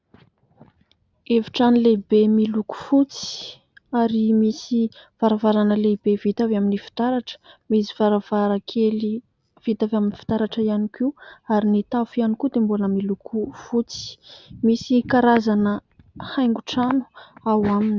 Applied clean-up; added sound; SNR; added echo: none; none; none; none.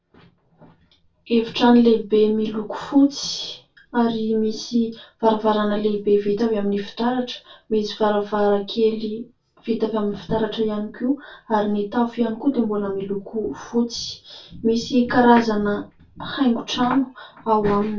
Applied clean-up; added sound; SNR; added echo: none; none; none; reverberation time 0.2 s.